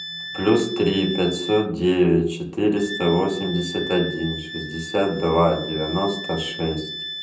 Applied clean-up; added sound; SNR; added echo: none; Wind instrument, woodwind instrument; 12 dB; reverberation time 0.6 s.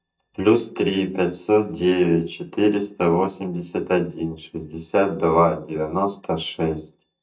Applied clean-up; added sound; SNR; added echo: neural mask model DeepFilterNet 3.